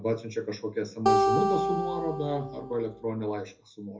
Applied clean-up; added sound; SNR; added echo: none; Acoustic guitar; -3 dB; reverberation time 0.3 s.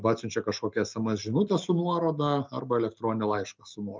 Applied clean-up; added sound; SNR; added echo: none; none; none; none.